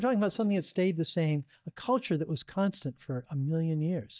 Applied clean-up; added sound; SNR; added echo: neural mask model DeepFilterNet 3.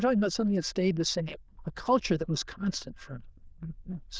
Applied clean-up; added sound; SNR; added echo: neural diffusion model UNIVERSE++.